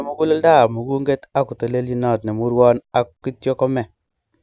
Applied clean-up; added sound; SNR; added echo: none; none; none; none.